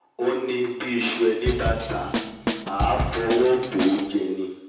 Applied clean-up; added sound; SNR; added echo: none; Drum kit; 4 dB; reverberation time 0.9 s.